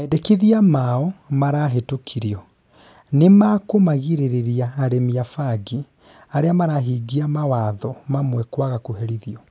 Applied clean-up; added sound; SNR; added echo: none; none; none; none.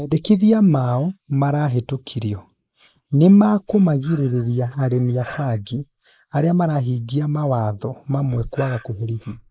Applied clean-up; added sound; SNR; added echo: neural mask model Resemble Enhance denoiser.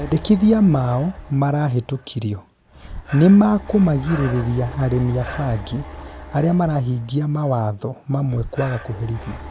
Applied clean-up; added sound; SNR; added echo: none; Breathing; 15 dB; none.